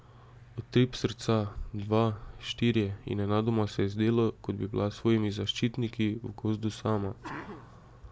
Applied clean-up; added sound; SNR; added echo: none; Sneeze; 15 dB; none.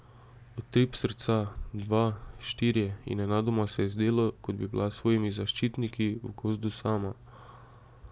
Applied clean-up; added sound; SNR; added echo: none; none; none; none.